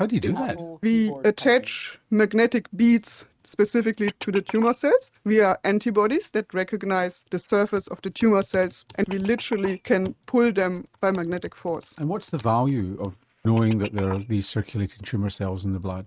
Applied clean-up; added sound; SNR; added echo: neural mask model RNNoise.